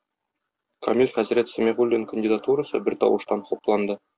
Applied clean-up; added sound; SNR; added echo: none; none; none; none.